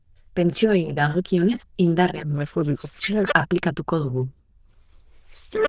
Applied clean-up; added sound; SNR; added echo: neural diffusion model UNIVERSE++.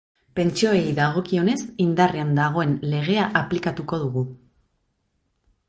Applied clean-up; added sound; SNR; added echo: none; none; none; none.